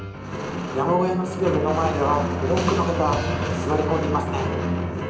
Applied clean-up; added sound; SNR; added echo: none; Bowed string instrument; 7 dB; reverberation time 0.8 s.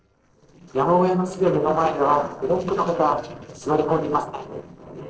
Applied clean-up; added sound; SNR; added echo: neural separator model SepFormer DNS4.